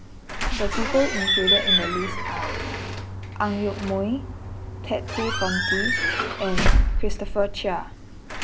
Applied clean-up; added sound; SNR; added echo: none; Squeak / Slam / Alarm / Wood; -4 dB; none.